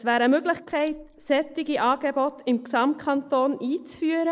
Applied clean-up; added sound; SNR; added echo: neural mask model Resemble Enhance denoiser.